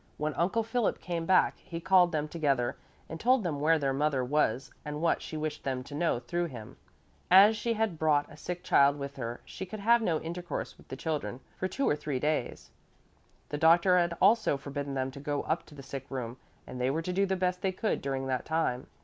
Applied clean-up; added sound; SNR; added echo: none; none; none; none.